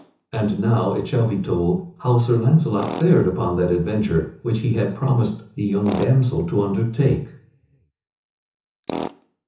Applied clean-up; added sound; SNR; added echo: none; Tools; 17 dB; reverberation time 0.6 s.